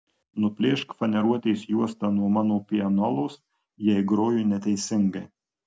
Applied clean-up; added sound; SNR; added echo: none; none; none; none.